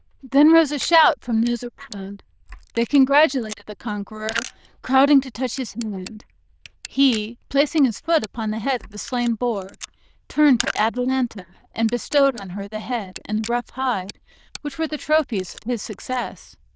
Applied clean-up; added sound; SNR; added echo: neural diffusion model UNIVERSE++.